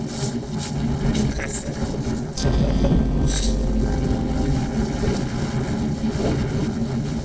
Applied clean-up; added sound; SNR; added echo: neural separator model SepFormer DNS4.